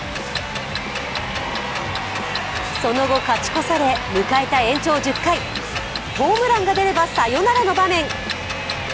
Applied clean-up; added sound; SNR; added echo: none; Clock; 11 dB; none.